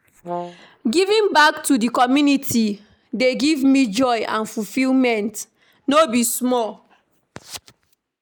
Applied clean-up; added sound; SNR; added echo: neural mask model Resemble Enhance denoiser.